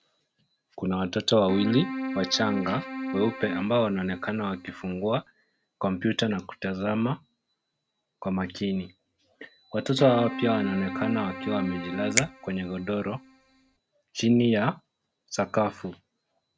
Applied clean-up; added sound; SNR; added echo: none; Keyboard (musical) + Finger snapping; 6 dB; none.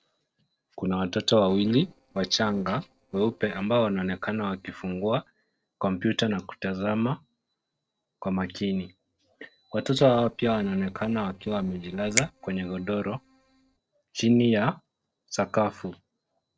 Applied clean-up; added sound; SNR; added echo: neural separator model SepFormer DNS4.